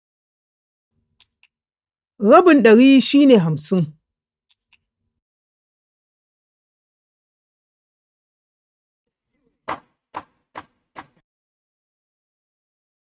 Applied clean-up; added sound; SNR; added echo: neural mask model RNNoise.